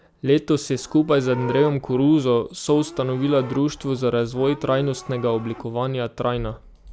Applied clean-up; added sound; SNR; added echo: none; Livestock, farm animals, working animals; 17 dB; none.